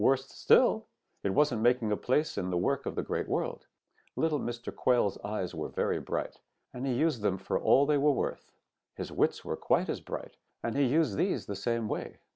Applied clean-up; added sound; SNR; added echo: none; none; none; none.